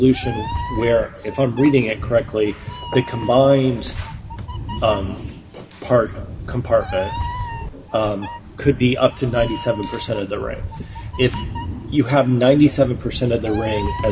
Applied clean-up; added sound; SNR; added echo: none; Meow; 10 dB; none.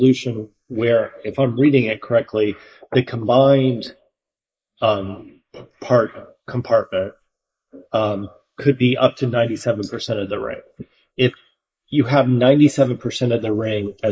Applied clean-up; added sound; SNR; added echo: neural mask model Resemble Enhance denoiser.